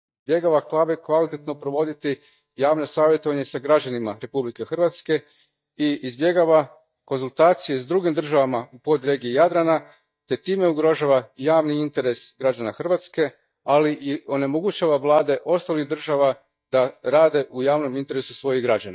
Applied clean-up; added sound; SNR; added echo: neural mask model DeepFilterNet 3.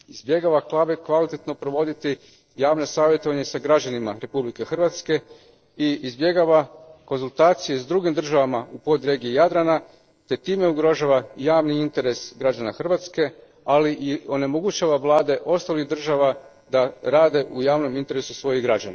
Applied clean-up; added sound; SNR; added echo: neural separator model SepFormer DNS4.